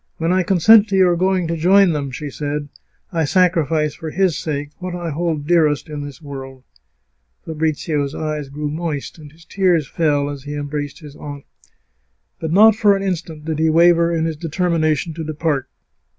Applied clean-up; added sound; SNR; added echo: none; none; none; none.